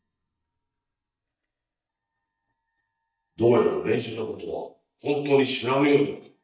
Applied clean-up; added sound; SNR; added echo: neural mask model DeepFilterNet 3.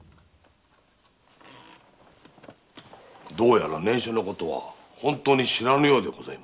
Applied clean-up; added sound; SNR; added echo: none; none; none; none.